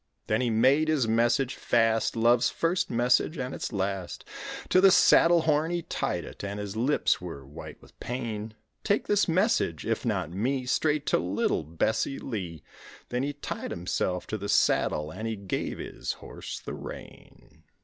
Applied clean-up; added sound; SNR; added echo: none; none; none; none.